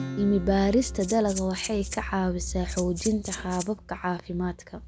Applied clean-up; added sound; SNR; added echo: none; Rattle (instrument) + Acoustic guitar / Strum; 13 dB; none.